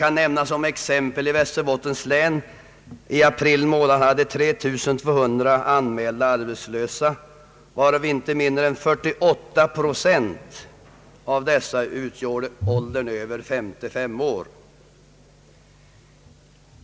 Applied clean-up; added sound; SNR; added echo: none; none; none; none.